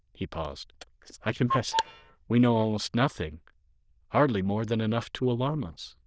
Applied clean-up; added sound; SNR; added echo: neural diffusion model UNIVERSE++.